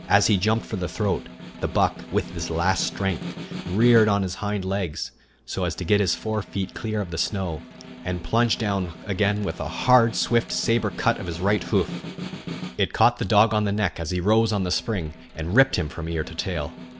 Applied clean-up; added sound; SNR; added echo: none; Snare drum; 15 dB; none.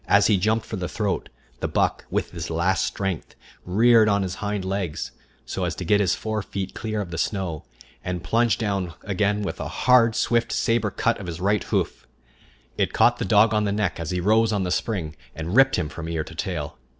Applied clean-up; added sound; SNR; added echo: none; none; none; none.